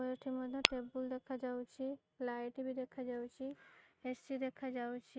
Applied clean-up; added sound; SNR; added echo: neural mask model RNNoise.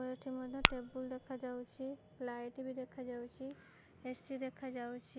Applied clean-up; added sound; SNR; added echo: none; Tap / Glass; -5 dB; none.